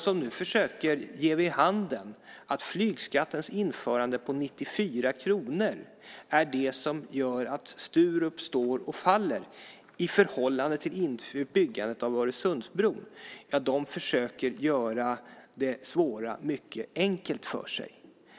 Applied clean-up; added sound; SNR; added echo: none; none; none; none.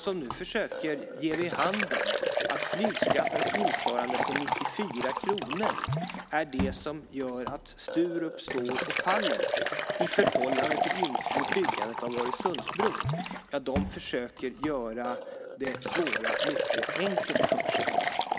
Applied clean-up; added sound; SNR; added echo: none; Liquid; -2 dB; none.